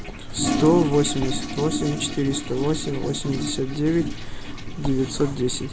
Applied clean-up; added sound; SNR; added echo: none; Toilet flush + Writing; 3 dB; none.